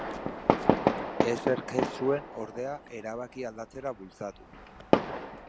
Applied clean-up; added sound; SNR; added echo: none; Fireworks; -4 dB; none.